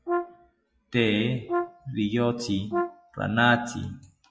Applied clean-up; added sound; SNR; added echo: classical method log-MMSE.